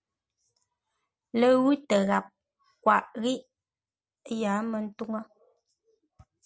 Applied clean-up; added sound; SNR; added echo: none; none; none; none.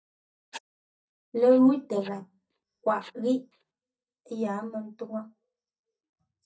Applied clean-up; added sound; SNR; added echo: neural mask model DeepFilterNet 3.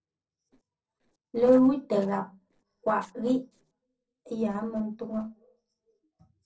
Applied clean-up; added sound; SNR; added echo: neural separator model SepFormer DNS4.